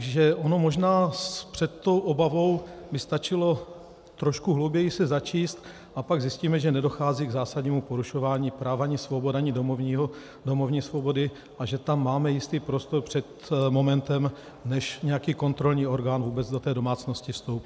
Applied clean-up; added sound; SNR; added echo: none; none; none; none.